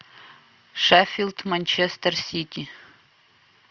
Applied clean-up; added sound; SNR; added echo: none; none; none; none.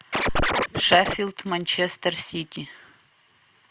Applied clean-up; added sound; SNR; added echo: none; Scratching (performance technique); -3 dB; none.